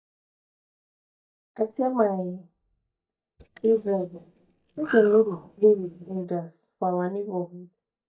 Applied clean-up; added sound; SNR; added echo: neural mask model DeepFilterNet 3.